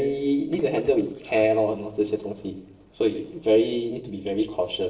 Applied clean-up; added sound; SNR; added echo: neural separator model SepFormer DNS4.